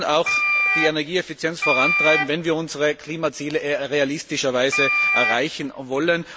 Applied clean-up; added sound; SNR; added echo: none; Wind instrument, woodwind instrument; 0 dB; none.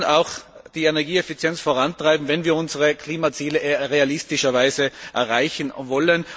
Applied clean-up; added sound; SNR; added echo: none; none; none; none.